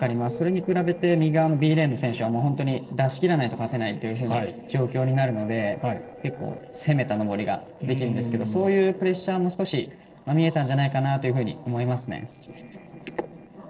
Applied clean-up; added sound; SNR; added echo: neural separator model SepFormer DNS4.